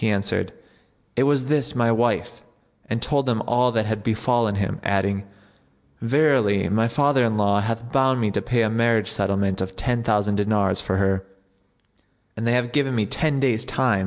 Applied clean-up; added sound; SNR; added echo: none; none; none; none.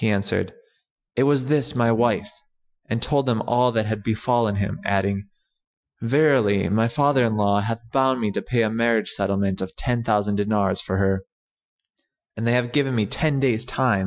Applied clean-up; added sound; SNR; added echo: classical method Wiener filter.